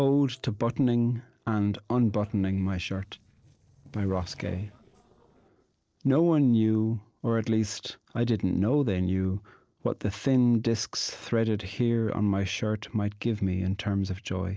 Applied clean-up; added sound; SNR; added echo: neural separator model SepFormer DNS4.